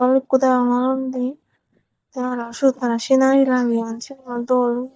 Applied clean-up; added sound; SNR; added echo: neural mask model DeepFilterNet 3.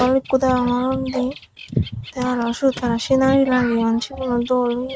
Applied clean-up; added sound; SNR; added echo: neural mask model RNNoise.